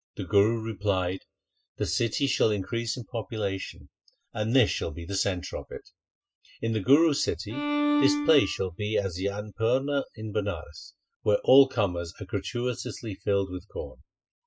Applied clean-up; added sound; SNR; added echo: classical method spectral subtraction.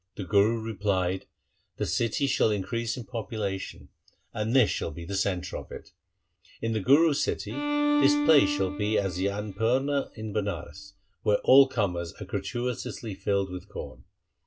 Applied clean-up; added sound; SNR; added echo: none; Bowed string instrument; 4 dB; none.